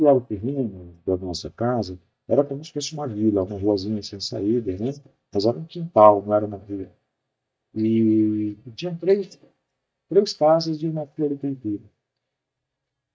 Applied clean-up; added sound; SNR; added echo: neural mask model DeepFilterNet 3.